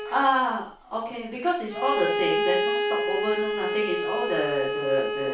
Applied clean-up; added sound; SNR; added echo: none; Bowed string instrument; 1 dB; reverberation time 0.3 s.